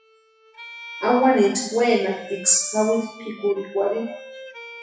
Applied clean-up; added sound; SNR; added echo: classical method WPE with log-MMSE.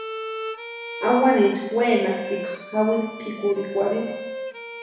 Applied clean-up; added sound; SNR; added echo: none; Bowed string instrument; 11 dB; reverberation time 1.0 s.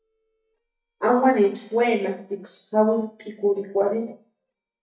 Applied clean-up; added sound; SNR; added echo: neural mask model DeepFilterNet 3.